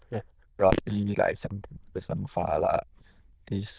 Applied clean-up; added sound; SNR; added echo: neural diffusion model UNIVERSE++.